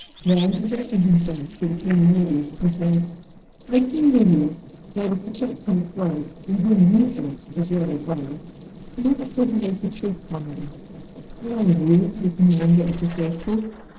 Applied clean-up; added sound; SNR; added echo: neural separator model SepFormer DNS4.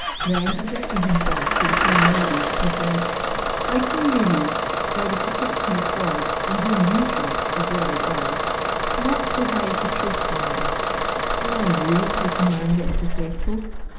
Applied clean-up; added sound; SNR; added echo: none; Engine starting / Bus; -2 dB; reverberation time 0.9 s.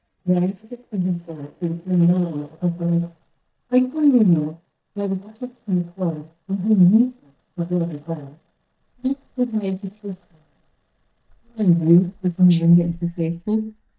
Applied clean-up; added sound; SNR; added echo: neural mask model DeepFilterNet 3.